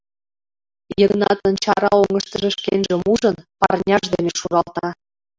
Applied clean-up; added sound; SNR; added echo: none; none; none; none.